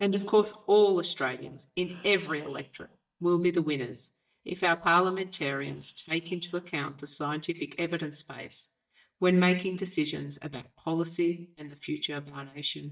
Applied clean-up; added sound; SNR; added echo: neural mask model DeepFilterNet 3.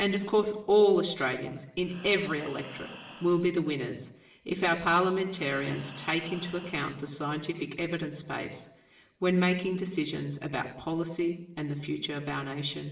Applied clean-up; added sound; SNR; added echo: none; Breathing; 17 dB; reverberation time 0.8 s.